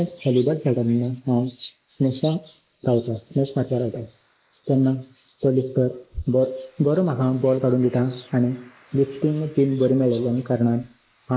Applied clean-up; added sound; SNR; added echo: neural mask model Resemble Enhance denoiser.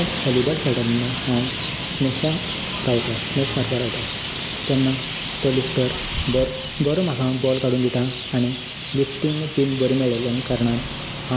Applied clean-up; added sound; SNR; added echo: none; Traffic noise, roadway noise; 6 dB; none.